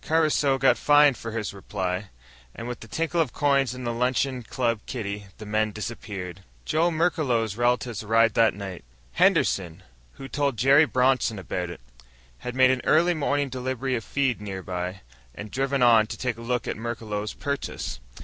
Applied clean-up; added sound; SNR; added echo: none; none; none; none.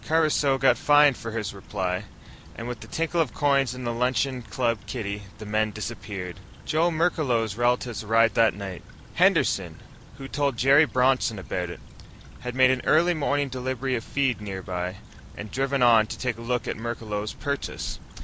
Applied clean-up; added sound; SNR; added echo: none; Stream / Trickle, dribble; 19 dB; none.